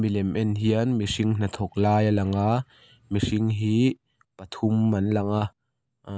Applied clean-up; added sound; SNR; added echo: none; none; none; none.